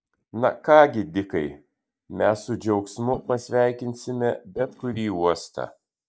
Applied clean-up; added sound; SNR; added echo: neural mask model DeepFilterNet 3.